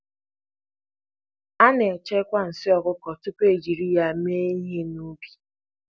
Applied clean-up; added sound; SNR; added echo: none; none; none; none.